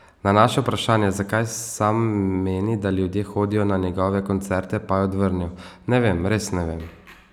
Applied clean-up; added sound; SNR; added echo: none; none; none; none.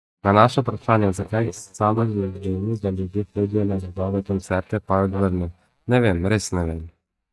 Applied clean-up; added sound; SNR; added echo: neural mask model DeepFilterNet 3.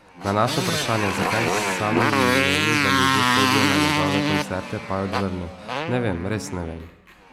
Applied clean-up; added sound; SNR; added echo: none; Motorcycle; -3 dB; none.